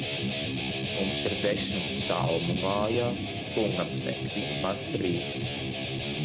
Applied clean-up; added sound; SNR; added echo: neural mask model RNNoise.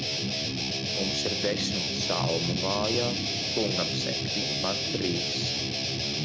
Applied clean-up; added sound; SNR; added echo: none; Guitar; -4 dB; none.